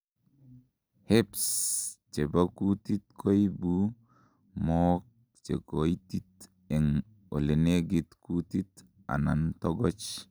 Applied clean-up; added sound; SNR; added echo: none; none; none; none.